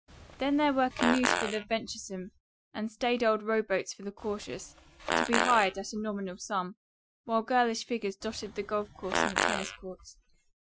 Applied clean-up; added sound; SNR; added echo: classical method Wiener filter.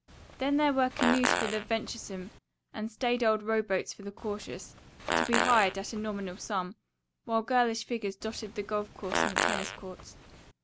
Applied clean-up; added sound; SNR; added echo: none; Fart; 3 dB; none.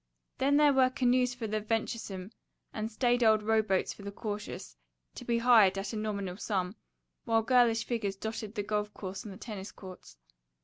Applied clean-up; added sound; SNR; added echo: none; none; none; none.